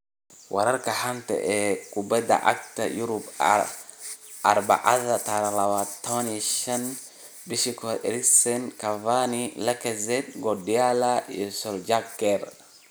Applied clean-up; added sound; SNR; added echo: none; none; none; none.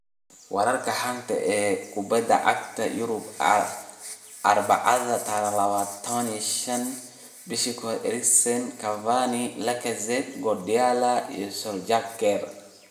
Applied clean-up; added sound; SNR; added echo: none; none; none; reverberation time 0.8 s.